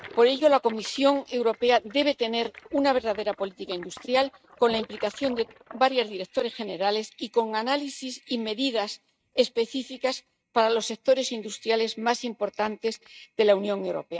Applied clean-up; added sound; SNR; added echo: neural mask model RNNoise.